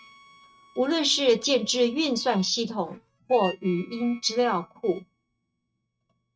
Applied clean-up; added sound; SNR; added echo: neural mask model RNNoise.